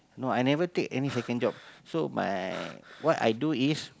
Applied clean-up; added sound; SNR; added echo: none; Breathing; 19 dB; none.